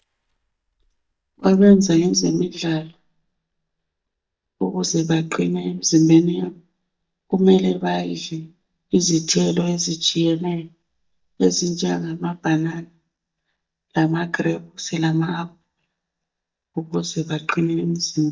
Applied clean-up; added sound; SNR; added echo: neural mask model DeepFilterNet 3.